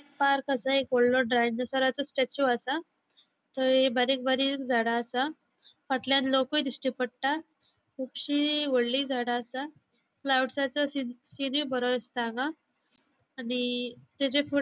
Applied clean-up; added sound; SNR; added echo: none; none; none; none.